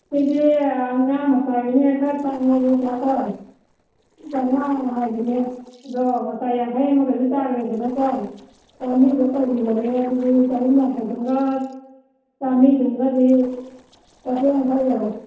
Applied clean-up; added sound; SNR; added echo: neural separator model SepFormer DNS4.